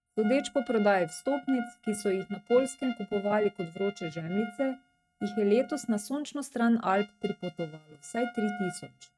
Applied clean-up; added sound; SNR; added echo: neural mask model RNNoise.